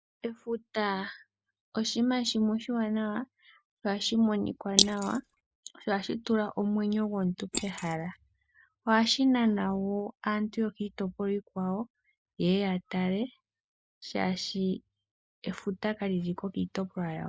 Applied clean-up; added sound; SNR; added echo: neural mask model Resemble Enhance denoiser.